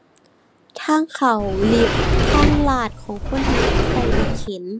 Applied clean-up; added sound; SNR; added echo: none; Sliding door; -3 dB; none.